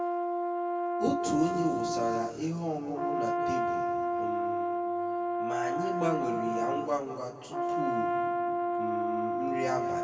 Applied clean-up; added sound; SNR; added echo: none; Brass instrument; -4 dB; reverberation time 2.3 s.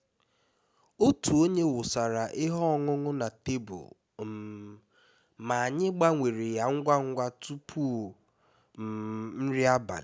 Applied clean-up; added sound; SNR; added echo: none; none; none; none.